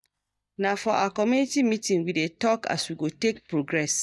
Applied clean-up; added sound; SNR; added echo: neural mask model DeepFilterNet 3.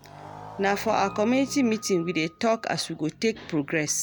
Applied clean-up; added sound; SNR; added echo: none; Motorcycle + Acoustic guitar; 17 dB; none.